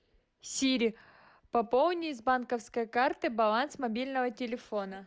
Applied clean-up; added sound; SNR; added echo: none; none; none; none.